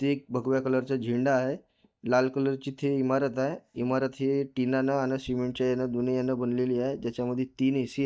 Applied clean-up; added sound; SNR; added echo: neural mask model DeepFilterNet 3.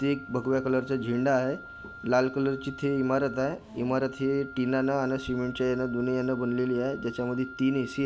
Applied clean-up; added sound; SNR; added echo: none; Wind instrument, woodwind instrument; 16 dB; none.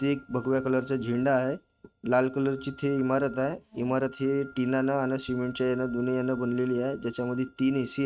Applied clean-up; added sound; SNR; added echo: neural mask model RNNoise.